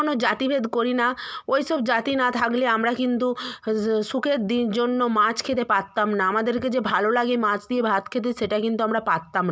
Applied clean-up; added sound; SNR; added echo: none; none; none; none.